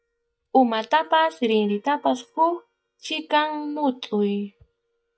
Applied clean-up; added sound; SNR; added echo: neural mask model DeepFilterNet 3.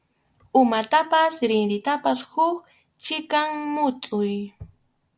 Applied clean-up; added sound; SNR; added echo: none; none; none; none.